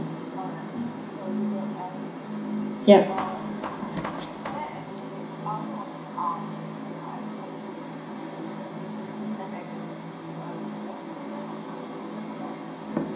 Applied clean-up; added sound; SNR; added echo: none; Hammer; 9 dB; reverberation time 0.5 s.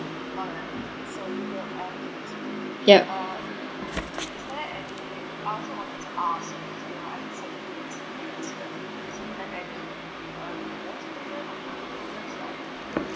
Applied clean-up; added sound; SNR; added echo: none; none; none; none.